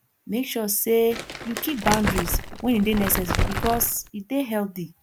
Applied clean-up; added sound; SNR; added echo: none; Crumpling, crinkling; 2 dB; none.